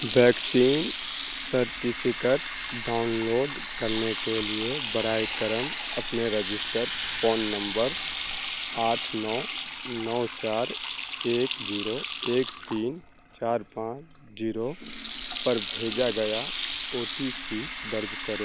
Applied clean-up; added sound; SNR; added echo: none; Sink (filling or washing) / Water tap, faucet; 5 dB; none.